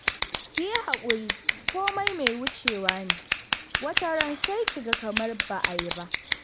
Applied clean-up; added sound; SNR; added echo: none; Scissors; -2 dB; none.